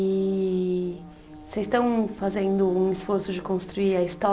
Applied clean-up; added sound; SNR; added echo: none; Buzz / Bird; 20 dB; none.